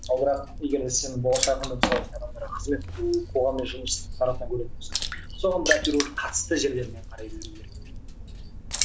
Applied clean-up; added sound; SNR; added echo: none; Water / Splash, splatter; 4 dB; none.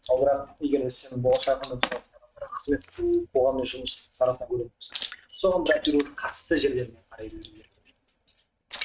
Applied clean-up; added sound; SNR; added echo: neural mask model RNNoise.